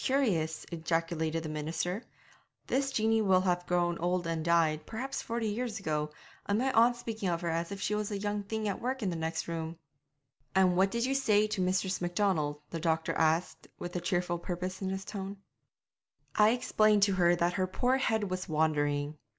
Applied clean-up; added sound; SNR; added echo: none; none; none; none.